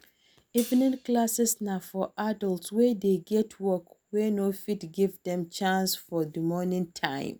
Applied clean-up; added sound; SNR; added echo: none; Hi-hat; 18 dB; none.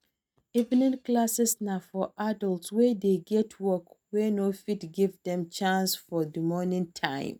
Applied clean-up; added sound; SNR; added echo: neural mask model RNNoise.